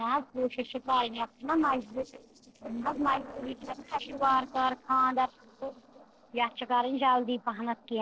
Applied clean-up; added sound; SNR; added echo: neural separator model SepFormer DNS4.